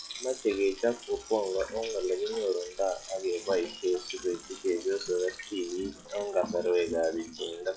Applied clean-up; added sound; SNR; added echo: classical method log-MMSE.